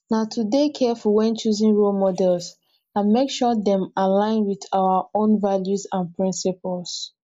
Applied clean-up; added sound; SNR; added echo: neural mask model Resemble Enhance denoiser.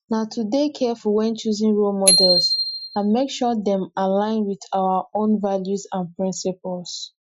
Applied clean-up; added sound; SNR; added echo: classical method Wiener filter.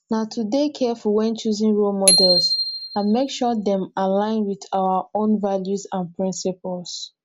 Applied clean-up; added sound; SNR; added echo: none; Bicycle bell; 1 dB; none.